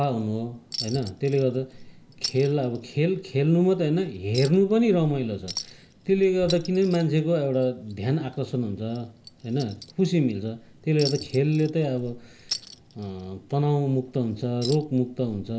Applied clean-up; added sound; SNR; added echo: none; Chink, clink; 16 dB; none.